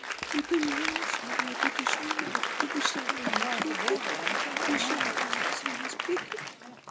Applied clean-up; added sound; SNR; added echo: none; Applause; -5 dB; none.